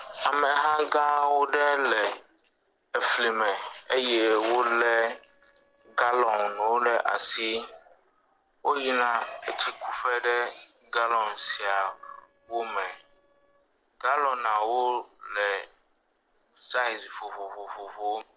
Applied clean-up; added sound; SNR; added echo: neural separator model SepFormer DNS4.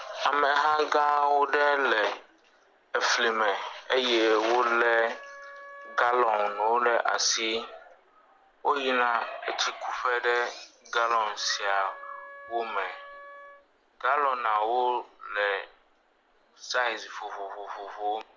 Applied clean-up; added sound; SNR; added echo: none; Wind instrument, woodwind instrument; 18 dB; none.